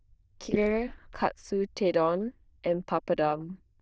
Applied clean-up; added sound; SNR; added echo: neural diffusion model UNIVERSE++.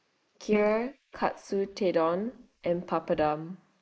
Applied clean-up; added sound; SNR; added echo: neural mask model Resemble Enhance denoiser.